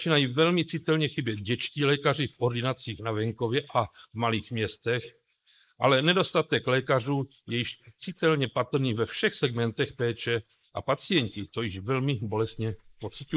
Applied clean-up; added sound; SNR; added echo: neural mask model Resemble Enhance denoiser.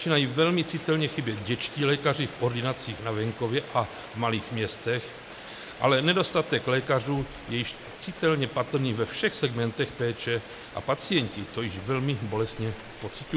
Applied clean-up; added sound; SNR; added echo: none; Rain; 16 dB; none.